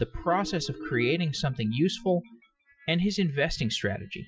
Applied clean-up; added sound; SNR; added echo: classical method Wiener filter.